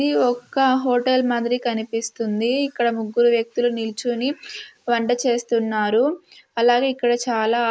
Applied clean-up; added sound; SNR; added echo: neural mask model Resemble Enhance denoiser.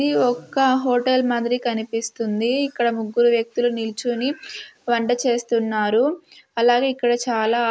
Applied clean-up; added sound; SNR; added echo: none; none; none; none.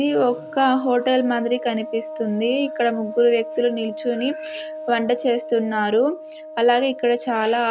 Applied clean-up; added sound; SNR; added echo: none; Wind instrument, woodwind instrument; 13 dB; none.